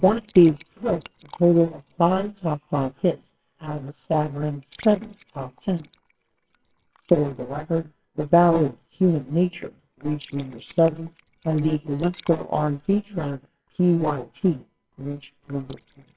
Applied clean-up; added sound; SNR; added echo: neural separator model SepFormer WHAMR!.